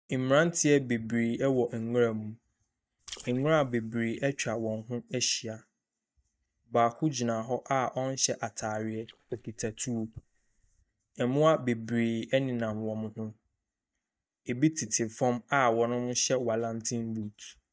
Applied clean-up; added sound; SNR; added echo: neural mask model DeepFilterNet 3.